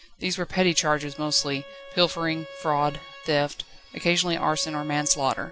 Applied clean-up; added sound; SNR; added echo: none; Bowed string instrument; 18 dB; none.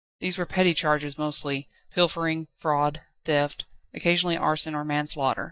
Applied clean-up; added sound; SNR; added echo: neural mask model DeepFilterNet 3.